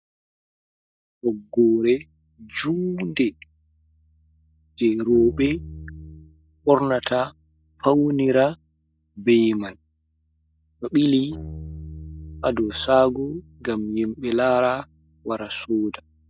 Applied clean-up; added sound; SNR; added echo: neural mask model DeepFilterNet 3.